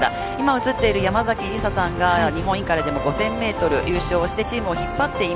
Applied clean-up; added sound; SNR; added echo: none; none; none; none.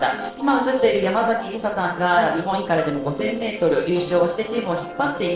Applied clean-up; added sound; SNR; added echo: neural separator model SepFormer DNS4.